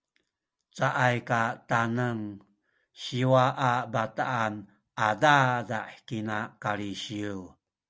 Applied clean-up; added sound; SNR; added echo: none; none; none; none.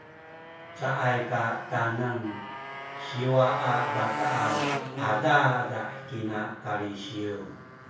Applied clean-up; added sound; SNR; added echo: none; Motorcycle; 7 dB; reverberation time 0.6 s.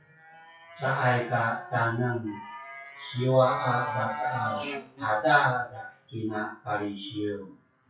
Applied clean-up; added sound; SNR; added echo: classical method WPE with log-MMSE.